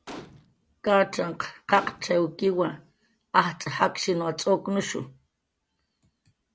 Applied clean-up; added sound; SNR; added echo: none; Gunshot, gunfire; 18 dB; none.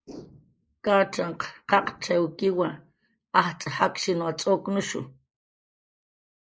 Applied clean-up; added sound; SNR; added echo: neural mask model Resemble Enhance denoiser.